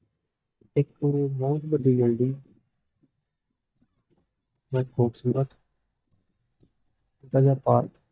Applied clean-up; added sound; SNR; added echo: neural mask model DeepFilterNet 3.